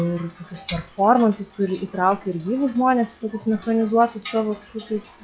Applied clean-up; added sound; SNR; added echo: classical method log-MMSE.